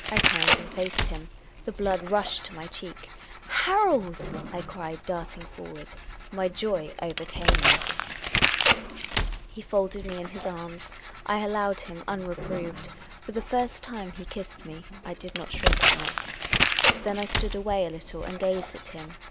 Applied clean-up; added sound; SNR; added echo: none; Tearing; -3 dB; none.